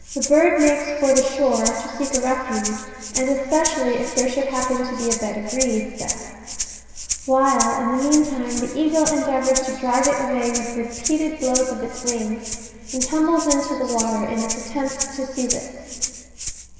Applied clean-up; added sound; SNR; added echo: none; Rattle (instrument); 8 dB; reverberation time 2.2 s.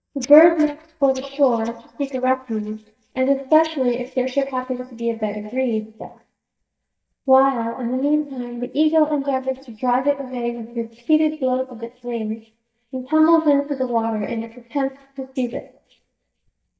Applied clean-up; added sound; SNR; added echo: neural mask model DeepFilterNet 3.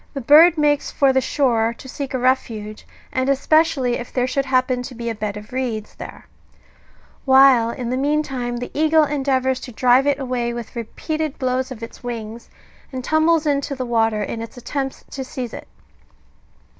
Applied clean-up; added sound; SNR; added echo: none; none; none; none.